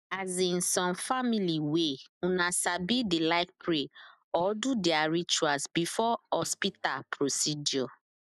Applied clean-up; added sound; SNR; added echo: neural mask model DeepFilterNet 3.